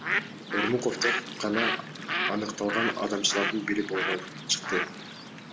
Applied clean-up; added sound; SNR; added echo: none; Bird; 1 dB; reverberation time 0.7 s.